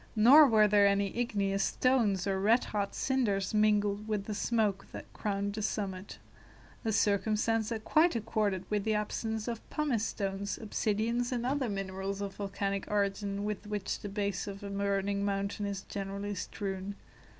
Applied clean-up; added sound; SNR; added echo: none; none; none; none.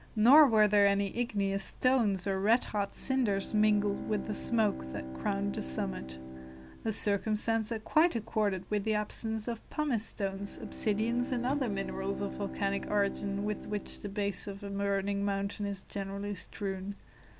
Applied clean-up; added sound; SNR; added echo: none; Bowed string instrument; 13 dB; none.